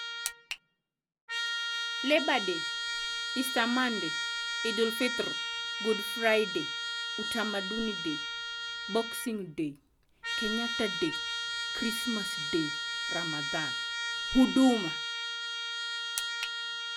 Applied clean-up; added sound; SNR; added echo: none; Trumpet; 2 dB; none.